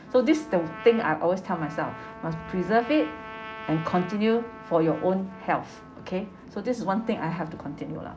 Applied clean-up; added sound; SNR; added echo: none; Trumpet; 16 dB; none.